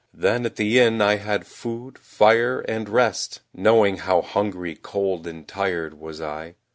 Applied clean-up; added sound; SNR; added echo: none; none; none; none.